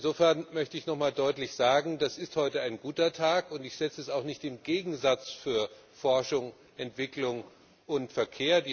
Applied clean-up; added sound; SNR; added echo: none; none; none; none.